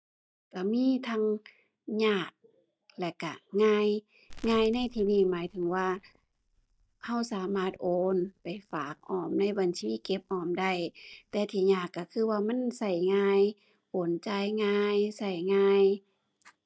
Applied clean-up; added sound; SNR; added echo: neural mask model DeepFilterNet 3.